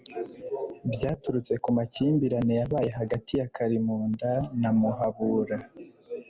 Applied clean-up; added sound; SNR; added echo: none; none; none; none.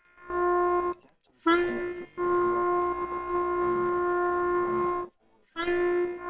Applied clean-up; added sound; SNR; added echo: neural separator model SepFormer WHAMR!.